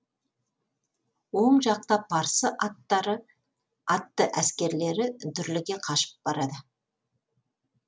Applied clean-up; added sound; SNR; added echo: none; none; none; none.